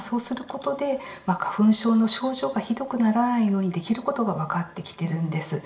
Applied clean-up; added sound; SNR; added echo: none; none; none; reverberation time 1.5 s.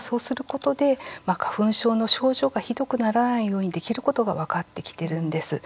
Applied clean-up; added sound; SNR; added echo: none; none; none; none.